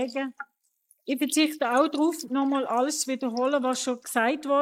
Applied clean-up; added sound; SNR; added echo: neural mask model Resemble Enhance denoiser.